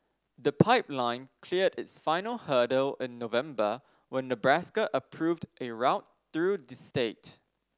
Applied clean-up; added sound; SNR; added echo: none; none; none; none.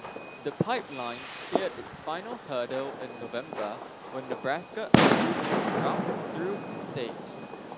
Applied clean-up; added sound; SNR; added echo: none; Fireworks; -5 dB; none.